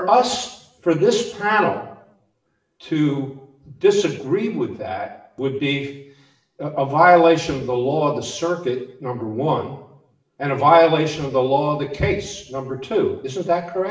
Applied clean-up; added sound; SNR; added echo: none; none; none; reverberation time 0.7 s.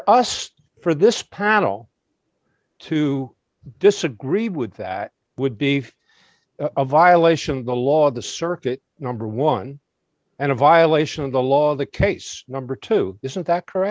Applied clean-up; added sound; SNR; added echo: none; none; none; none.